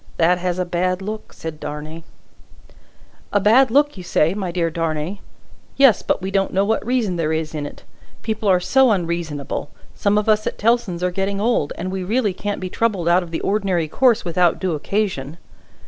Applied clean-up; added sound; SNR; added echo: none; none; none; none.